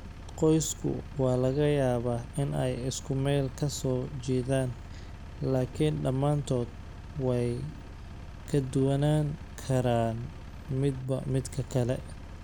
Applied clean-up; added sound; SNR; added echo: none; Engine; 13 dB; none.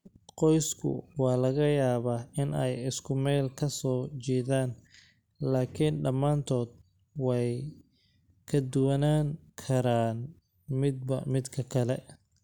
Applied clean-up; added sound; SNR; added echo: none; none; none; none.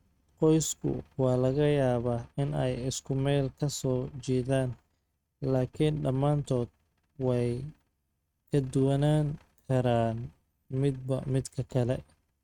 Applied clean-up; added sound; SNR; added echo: neural mask model RNNoise.